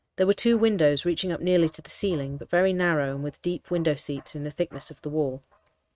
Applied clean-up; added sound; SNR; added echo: neural mask model RNNoise.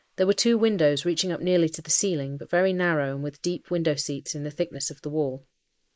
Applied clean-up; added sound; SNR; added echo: neural mask model Resemble Enhance denoiser.